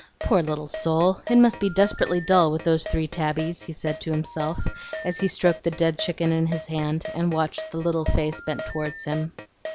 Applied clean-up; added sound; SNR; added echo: none; Telephone + Keyboard (musical); 13 dB; none.